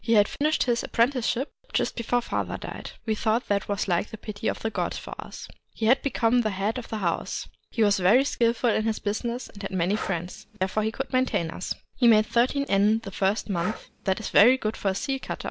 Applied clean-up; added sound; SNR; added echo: none; Breathing; 17 dB; none.